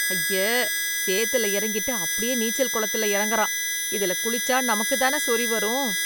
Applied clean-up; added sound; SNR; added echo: none; Harmonica; -1 dB; none.